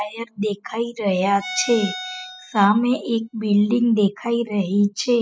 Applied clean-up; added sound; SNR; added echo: classical method spectral subtraction.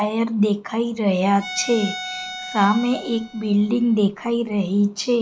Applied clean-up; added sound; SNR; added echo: none; Bowed string instrument; 14 dB; none.